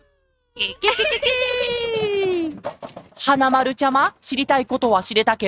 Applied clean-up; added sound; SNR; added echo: neural mask model RNNoise.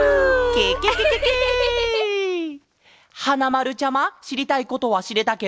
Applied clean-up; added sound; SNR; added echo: none; none; none; none.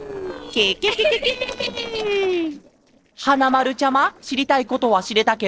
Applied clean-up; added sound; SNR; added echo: neural separator model SepFormer DNS4.